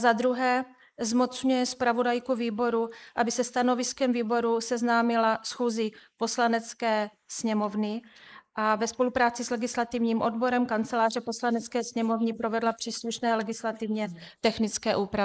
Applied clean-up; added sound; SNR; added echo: neural mask model Resemble Enhance denoiser.